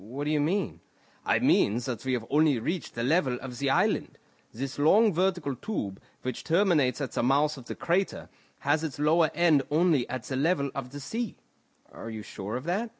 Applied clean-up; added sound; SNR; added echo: none; none; none; none.